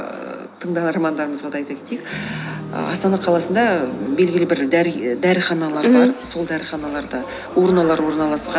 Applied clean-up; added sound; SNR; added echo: none; none; none; none.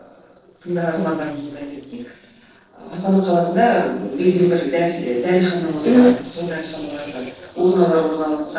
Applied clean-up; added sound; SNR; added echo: neural separator model SepFormer DNS4.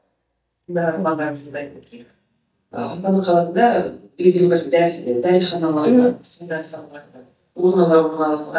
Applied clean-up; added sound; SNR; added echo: neural mask model DeepFilterNet 3.